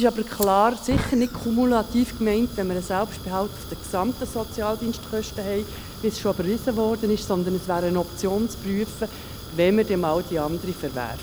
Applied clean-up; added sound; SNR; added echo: none; Fire; 11 dB; none.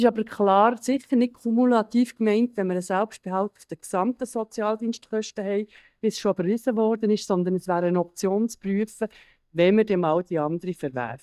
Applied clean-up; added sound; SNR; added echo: neural mask model DeepFilterNet 3.